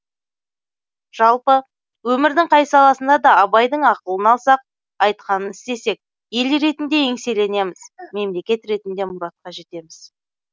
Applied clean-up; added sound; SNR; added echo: none; none; none; none.